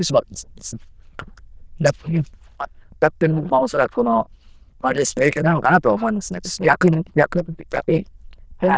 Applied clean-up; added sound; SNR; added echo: neural diffusion model UNIVERSE++.